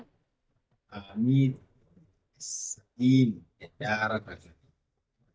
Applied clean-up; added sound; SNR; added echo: neural mask model DeepFilterNet 3.